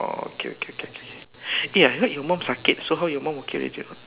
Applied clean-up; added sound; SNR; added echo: none; none; none; none.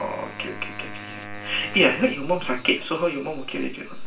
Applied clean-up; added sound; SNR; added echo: none; Wind instrument, woodwind instrument; 15 dB; reverberation time 0.3 s.